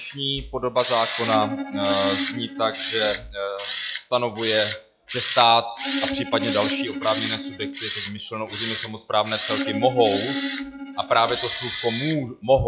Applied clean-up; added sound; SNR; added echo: classical method log-MMSE.